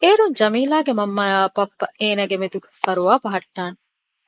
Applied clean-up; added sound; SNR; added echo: neural mask model Resemble Enhance denoiser.